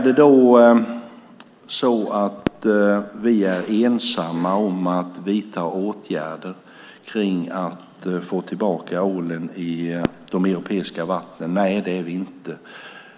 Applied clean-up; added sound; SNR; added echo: none; Fireworks; 14 dB; none.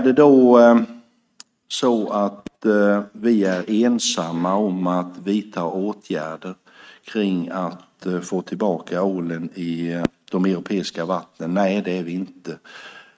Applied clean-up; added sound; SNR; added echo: neural mask model RNNoise.